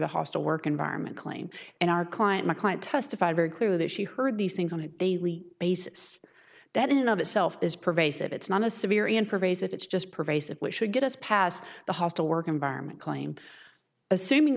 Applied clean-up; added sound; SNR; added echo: none; none; none; none.